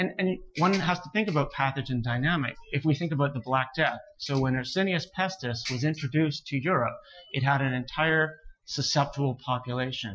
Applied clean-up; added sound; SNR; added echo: classical method Wiener filter.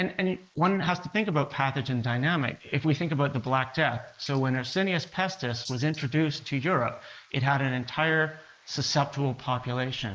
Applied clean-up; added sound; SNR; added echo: neural mask model Resemble Enhance denoiser.